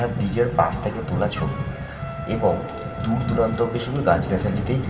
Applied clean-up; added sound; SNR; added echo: none; Trumpet; 17 dB; reverberation time 2.3 s.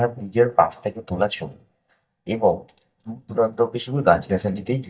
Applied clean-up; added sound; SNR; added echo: neural mask model DeepFilterNet 3.